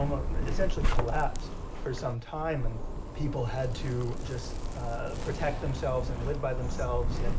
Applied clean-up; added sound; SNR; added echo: none; Zipper (clothing); -3 dB; none.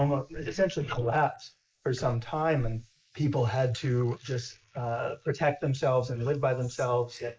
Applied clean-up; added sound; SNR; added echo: neural mask model Resemble Enhance denoiser.